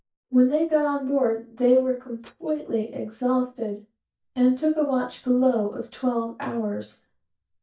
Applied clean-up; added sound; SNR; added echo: neural mask model DeepFilterNet 3.